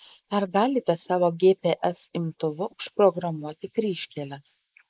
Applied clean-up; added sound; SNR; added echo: neural mask model Resemble Enhance denoiser.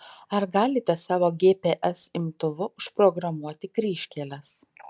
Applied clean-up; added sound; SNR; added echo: none; none; none; none.